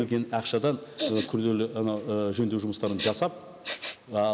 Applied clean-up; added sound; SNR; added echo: neural mask model Resemble Enhance denoiser.